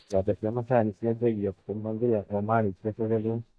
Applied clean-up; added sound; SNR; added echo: neural mask model DeepFilterNet 3.